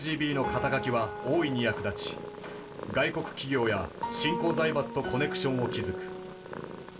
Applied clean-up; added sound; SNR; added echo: none; Purr; 12 dB; reverberation time 0.2 s.